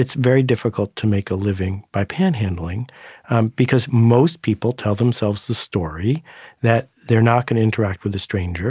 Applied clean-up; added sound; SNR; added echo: none; none; none; none.